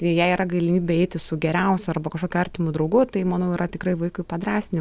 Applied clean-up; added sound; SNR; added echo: none; none; none; none.